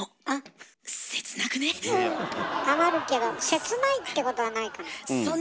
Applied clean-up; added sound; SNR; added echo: none; none; none; none.